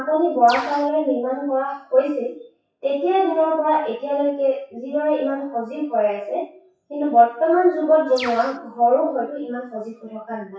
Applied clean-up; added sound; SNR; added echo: classical method WPE with log-MMSE.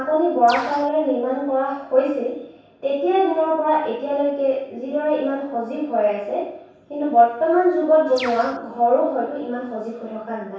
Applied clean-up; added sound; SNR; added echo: none; Bird; 11 dB; reverberation time 0.7 s.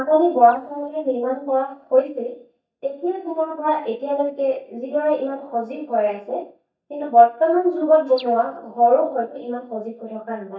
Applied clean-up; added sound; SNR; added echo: neural mask model DeepFilterNet 3.